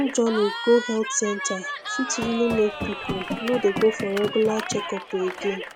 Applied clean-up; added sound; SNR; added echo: none; Cheering + Run; 7 dB; none.